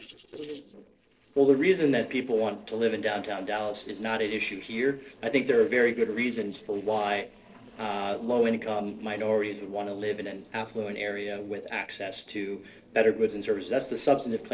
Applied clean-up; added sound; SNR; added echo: neural separator model SepFormer DNS4.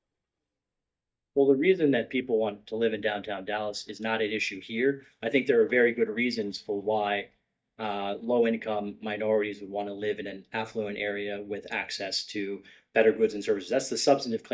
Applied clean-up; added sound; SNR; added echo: neural mask model DeepFilterNet 3.